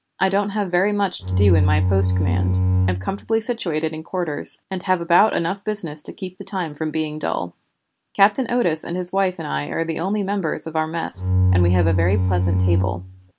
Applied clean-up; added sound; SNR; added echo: none; Bowed string instrument; -4 dB; none.